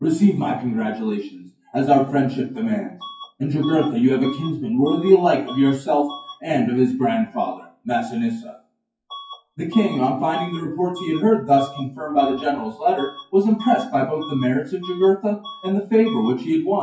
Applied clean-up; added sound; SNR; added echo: classical method WPE with log-MMSE.